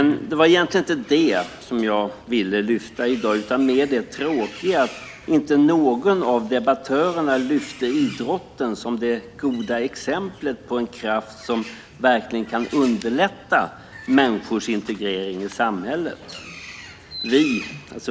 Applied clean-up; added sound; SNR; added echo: none; Bird; 19 dB; none.